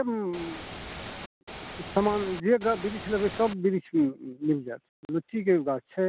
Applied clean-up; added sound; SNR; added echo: none; Ocean / Boat, Water vehicle; 11 dB; none.